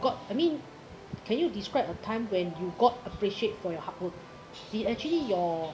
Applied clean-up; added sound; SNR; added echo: none; Keyboard (musical); 20 dB; none.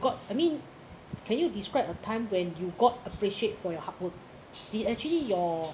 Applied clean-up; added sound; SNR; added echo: none; none; none; none.